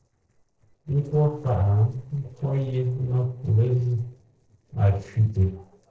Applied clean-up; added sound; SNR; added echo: neural separator model SepFormer DNS4.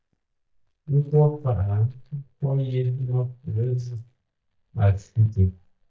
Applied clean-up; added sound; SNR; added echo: neural mask model DeepFilterNet 3.